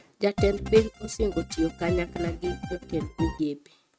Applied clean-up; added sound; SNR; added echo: neural mask model RNNoise.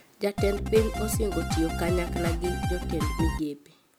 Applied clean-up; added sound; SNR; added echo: none; Drum kit; -1 dB; none.